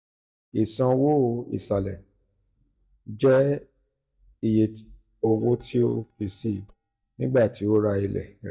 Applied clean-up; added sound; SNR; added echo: neural mask model DeepFilterNet 3.